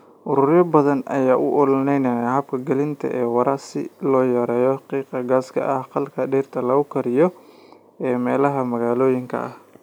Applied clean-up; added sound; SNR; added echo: none; none; none; none.